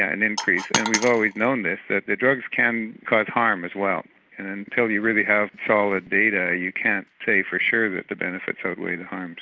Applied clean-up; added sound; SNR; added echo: none; Coin (dropping); 5 dB; none.